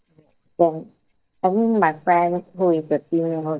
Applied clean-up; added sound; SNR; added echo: neural mask model DeepFilterNet 3.